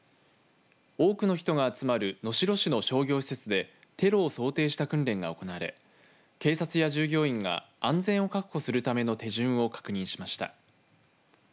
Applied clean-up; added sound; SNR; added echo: none; none; none; none.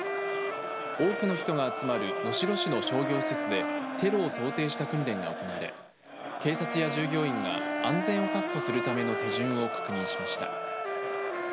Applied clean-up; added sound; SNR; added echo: none; Crowd + Wind instrument, woodwind instrument; 1 dB; none.